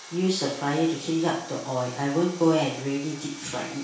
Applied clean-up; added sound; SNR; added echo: none; Sawing; 17 dB; reverberation time 0.6 s.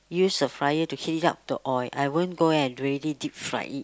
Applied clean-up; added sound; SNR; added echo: none; none; none; none.